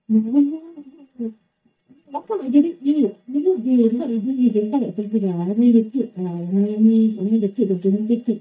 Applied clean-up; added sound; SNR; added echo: neural mask model DeepFilterNet 3.